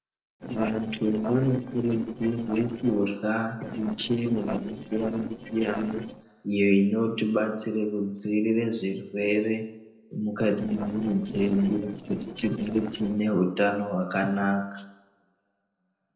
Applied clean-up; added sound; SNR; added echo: neural separator model SepFormer DNS4.